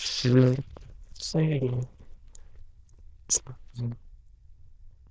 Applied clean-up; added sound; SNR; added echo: neural diffusion model UNIVERSE++.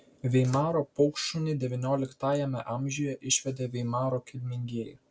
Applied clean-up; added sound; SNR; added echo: none; none; none; none.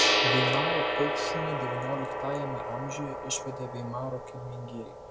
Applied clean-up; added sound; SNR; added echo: none; Gong; -5 dB; none.